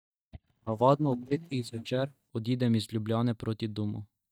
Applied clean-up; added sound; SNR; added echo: neural mask model DeepFilterNet 3.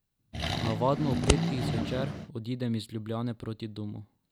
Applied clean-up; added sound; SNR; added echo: none; Accelerating, revving, vroom + Scissors; -3 dB; none.